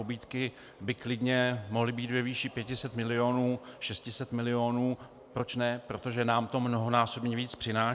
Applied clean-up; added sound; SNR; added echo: none; none; none; none.